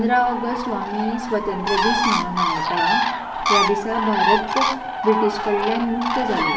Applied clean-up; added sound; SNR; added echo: none; Bird; -1 dB; reverberation time 0.8 s.